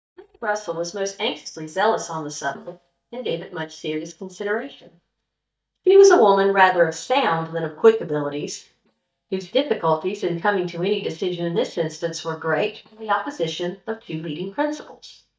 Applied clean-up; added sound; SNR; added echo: neural mask model DeepFilterNet 3.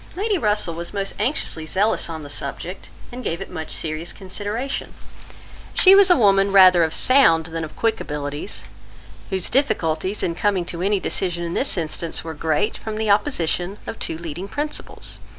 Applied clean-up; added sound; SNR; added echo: none; none; none; none.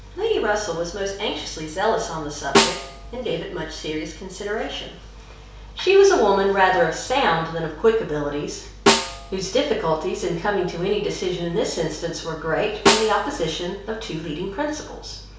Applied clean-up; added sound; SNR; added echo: none; Snare drum; 3 dB; reverberation time 0.6 s.